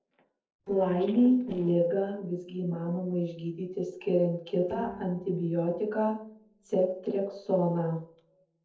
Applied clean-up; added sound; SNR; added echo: neural separator model SepFormer DNS4.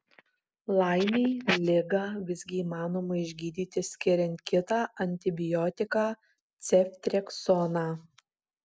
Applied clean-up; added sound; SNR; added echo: none; none; none; none.